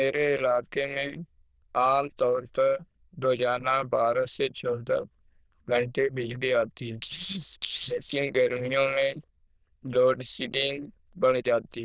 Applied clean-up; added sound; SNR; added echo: neural diffusion model UNIVERSE++.